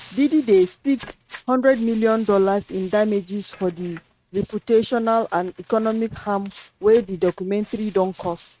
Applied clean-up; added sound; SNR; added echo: neural mask model RNNoise.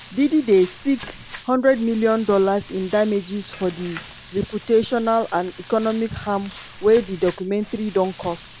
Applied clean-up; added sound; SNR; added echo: none; Frying (food); 19 dB; none.